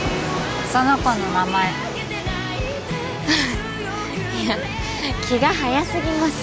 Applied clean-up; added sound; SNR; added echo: none; none; none; none.